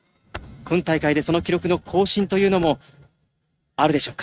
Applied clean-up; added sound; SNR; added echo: neural mask model RNNoise.